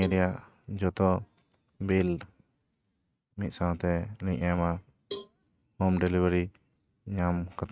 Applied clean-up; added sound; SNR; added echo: neural mask model RNNoise.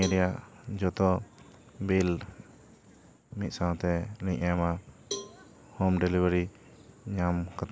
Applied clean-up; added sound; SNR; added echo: none; Cowbell; 15 dB; none.